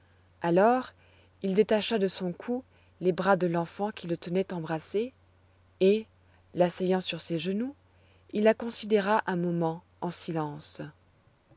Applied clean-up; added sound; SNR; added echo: none; none; none; none.